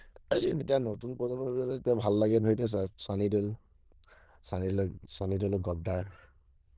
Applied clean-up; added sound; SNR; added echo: neural diffusion model UNIVERSE++.